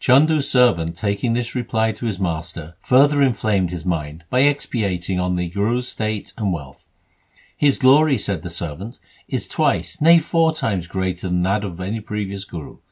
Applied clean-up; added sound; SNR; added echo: none; none; none; none.